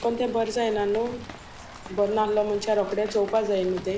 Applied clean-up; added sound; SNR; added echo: none; Rain; 17 dB; none.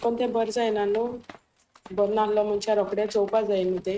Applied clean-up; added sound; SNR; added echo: neural mask model RNNoise.